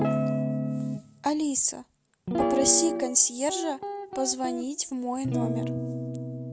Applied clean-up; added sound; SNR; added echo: none; Guitar; 1 dB; none.